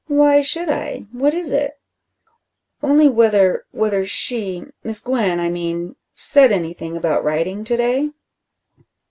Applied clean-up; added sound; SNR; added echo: none; none; none; none.